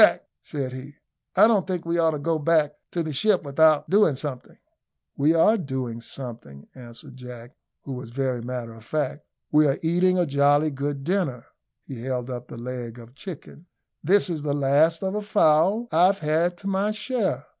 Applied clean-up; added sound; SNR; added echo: none; none; none; none.